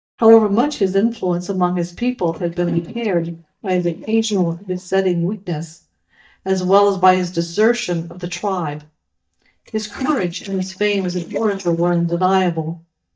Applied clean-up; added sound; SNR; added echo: neural mask model DeepFilterNet 3.